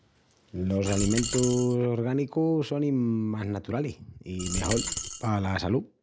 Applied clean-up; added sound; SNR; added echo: none; Coin (dropping); 6 dB; none.